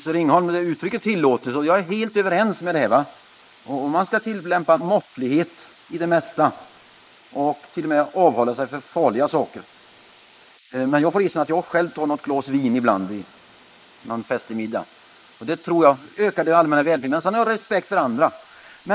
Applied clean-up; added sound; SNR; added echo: neural mask model Resemble Enhance denoiser.